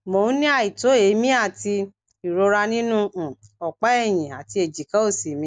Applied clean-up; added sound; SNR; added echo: none; none; none; none.